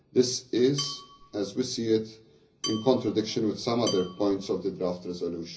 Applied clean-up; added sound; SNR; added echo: none; Dishes, pots, and pans / Glass / Bell; 13 dB; reverberation time 0.5 s.